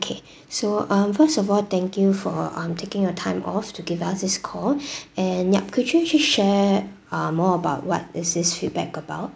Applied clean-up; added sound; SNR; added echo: none; none; none; none.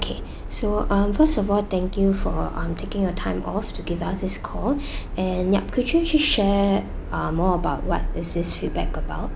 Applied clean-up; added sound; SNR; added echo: none; Subway, metro, underground; 5 dB; none.